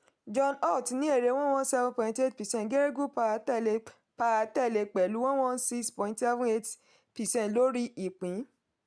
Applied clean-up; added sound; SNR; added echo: none; none; none; none.